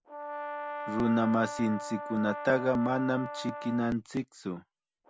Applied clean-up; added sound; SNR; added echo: none; Brass instrument; 9 dB; none.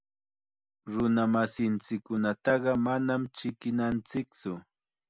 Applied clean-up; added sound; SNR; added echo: none; none; none; none.